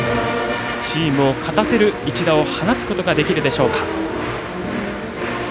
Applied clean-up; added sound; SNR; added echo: none; none; none; none.